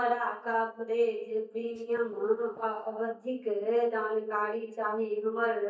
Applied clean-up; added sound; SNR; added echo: neural mask model DeepFilterNet 3.